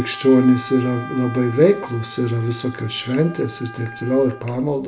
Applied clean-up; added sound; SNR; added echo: none; Wind instrument, woodwind instrument; 17 dB; reverberation time 0.5 s.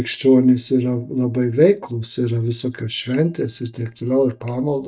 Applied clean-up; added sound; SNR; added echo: neural mask model DeepFilterNet 3.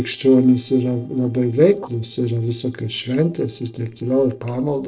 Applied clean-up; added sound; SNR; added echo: neural separator model SepFormer DNS4.